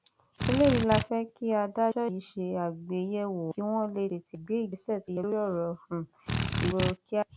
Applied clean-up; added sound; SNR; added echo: none; Drill; 0 dB; none.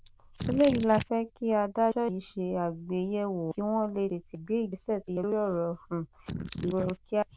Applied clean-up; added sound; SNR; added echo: neural diffusion model UNIVERSE++.